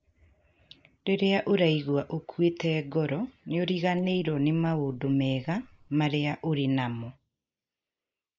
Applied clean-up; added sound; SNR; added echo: neural mask model Resemble Enhance denoiser.